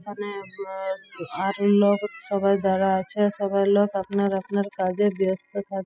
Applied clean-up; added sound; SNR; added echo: classical method spectral subtraction.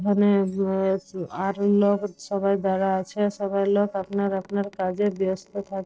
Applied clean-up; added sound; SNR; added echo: neural separator model SepFormer DNS4.